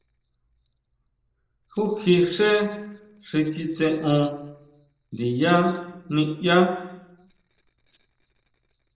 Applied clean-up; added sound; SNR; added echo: neural separator model SepFormer DNS4.